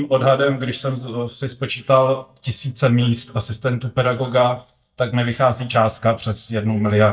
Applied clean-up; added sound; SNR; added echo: neural mask model DeepFilterNet 3.